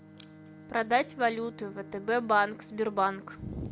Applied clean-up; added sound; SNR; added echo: none; Bowed string instrument; 19 dB; none.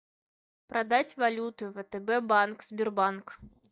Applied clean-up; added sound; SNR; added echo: neural mask model DeepFilterNet 3.